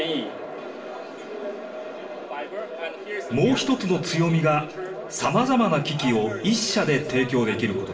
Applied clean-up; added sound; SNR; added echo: none; none; none; reverberation time 0.7 s.